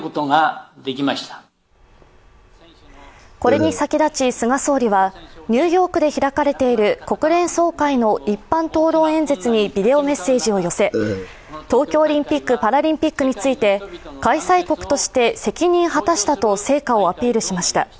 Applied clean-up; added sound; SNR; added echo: none; Burping, eructation; 5 dB; none.